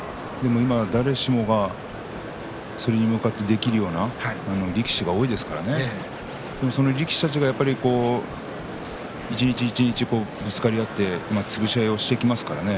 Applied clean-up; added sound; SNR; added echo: none; Scratching (performance technique); 18 dB; none.